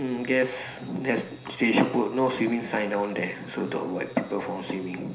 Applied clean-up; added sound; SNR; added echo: none; none; none; reverberation time 0.5 s.